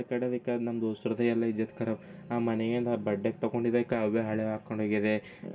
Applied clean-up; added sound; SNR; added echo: none; none; none; reverberation time 0.2 s.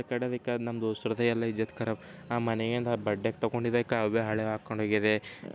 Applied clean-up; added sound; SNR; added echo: none; none; none; none.